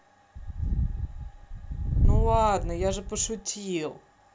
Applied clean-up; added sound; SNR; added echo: none; Wind; -5 dB; none.